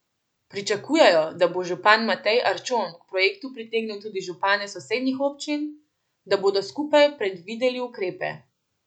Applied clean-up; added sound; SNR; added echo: none; none; none; none.